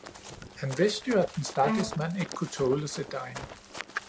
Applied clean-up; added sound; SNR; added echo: none; Run + Bowed string instrument; 8 dB; none.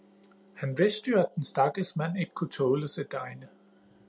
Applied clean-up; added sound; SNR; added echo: none; none; none; none.